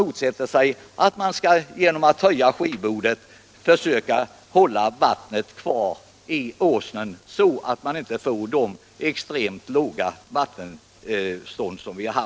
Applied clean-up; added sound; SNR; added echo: none; none; none; none.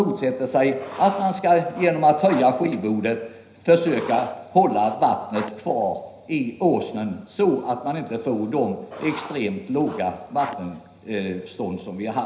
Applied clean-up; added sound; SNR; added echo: none; Writing; 16 dB; reverberation time 0.9 s.